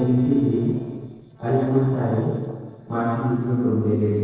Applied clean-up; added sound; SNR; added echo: neural separator model SepFormer DNS4.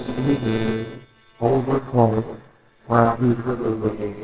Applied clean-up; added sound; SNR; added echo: neural separator model SepFormer WHAMR!.